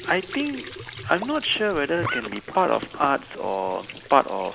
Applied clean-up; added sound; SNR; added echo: none; Squeak / Trickle, dribble / Sink (filling or washing); 12 dB; none.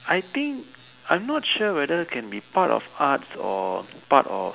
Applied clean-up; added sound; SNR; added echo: none; none; none; none.